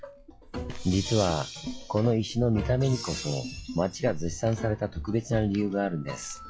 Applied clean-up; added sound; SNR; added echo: classical method log-MMSE.